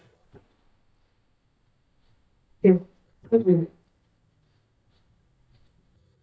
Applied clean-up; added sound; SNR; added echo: neural mask model DeepFilterNet 3.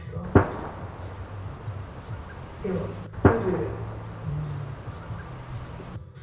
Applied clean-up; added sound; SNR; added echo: none; Gunshot, gunfire; -4 dB; reverberation time 0.6 s.